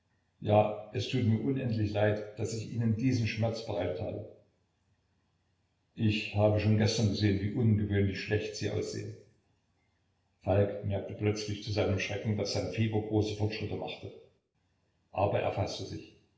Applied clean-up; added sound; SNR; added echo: none; none; none; reverberation time 0.7 s.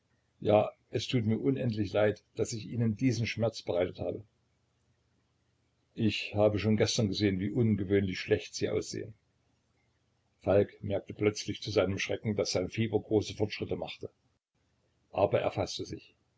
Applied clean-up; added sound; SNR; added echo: none; none; none; none.